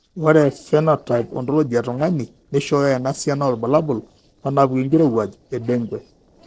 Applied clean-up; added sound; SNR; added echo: neural separator model SepFormer DNS4.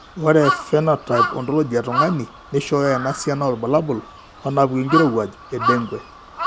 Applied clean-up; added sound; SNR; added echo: none; Crow; 6 dB; none.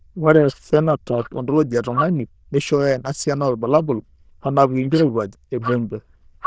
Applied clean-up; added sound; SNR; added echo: neural diffusion model UNIVERSE++.